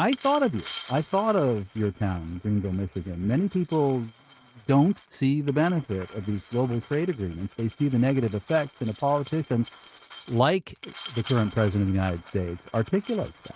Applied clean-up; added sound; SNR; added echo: neural mask model RNNoise.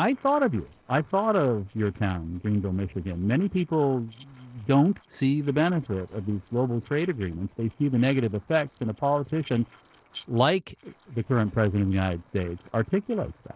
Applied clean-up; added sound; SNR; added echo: neural separator model SepFormer DNS4.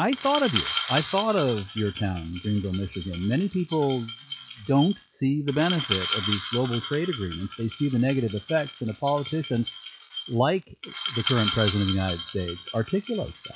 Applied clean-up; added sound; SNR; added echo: classical method log-MMSE.